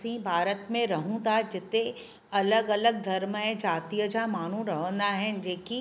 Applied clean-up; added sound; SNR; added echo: none; none; none; none.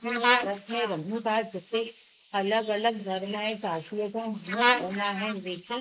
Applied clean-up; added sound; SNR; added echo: neural mask model Resemble Enhance denoiser.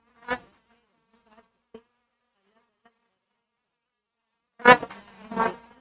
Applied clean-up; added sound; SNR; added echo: neural mask model RNNoise.